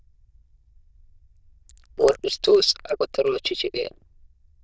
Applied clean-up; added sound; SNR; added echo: neural diffusion model UNIVERSE++.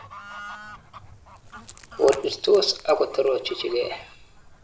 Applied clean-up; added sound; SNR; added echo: none; Bird / Fowl + Wood; 17 dB; none.